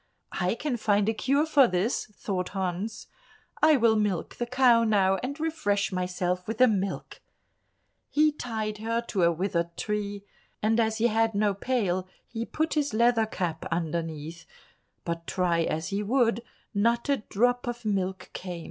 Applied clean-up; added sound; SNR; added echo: none; none; none; none.